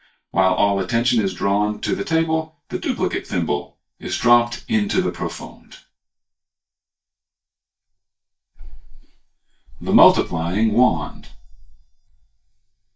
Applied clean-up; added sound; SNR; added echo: neural mask model DeepFilterNet 3.